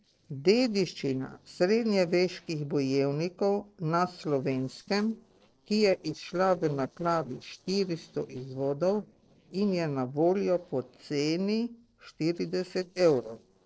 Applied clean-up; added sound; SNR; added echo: neural separator model SepFormer DNS4.